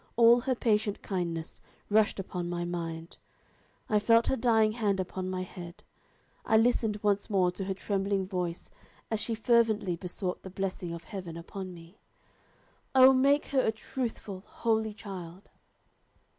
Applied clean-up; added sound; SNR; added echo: none; none; none; none.